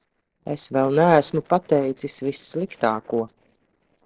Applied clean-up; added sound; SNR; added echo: neural separator model SepFormer DNS4.